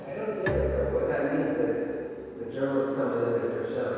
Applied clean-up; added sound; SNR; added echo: none; Bowed string instrument; 10 dB; reverberation time 2.2 s.